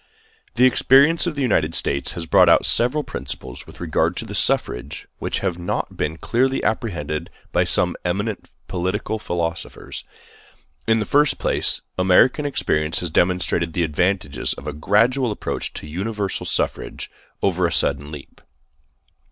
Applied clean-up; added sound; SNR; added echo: none; none; none; none.